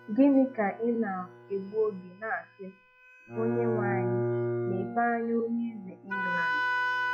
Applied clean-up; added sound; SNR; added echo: classical method log-MMSE.